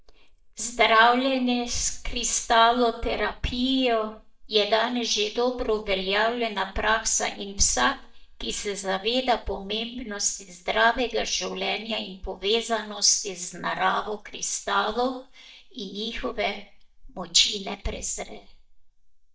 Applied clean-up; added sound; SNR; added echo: neural mask model DeepFilterNet 3.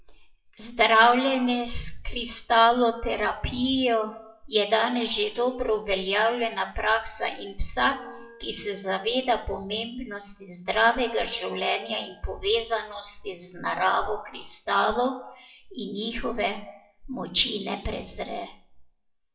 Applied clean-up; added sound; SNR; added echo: classical method WPE with log-MMSE.